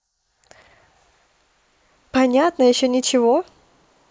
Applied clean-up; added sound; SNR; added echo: neural mask model Resemble Enhance denoiser.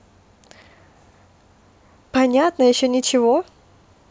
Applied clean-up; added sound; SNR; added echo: none; none; none; none.